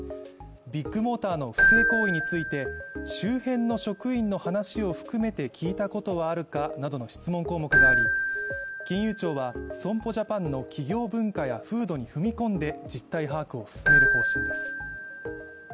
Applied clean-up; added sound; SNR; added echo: none; Keyboard (musical); 0 dB; none.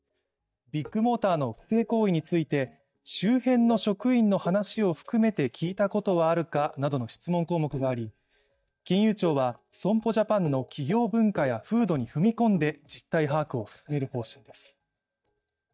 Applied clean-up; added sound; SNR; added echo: neural mask model DeepFilterNet 3.